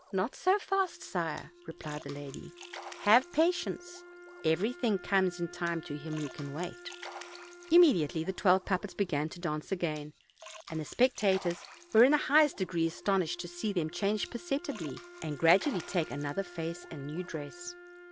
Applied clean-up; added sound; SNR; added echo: none; Wind instrument, woodwind instrument + Splash, splatter; 18 dB; none.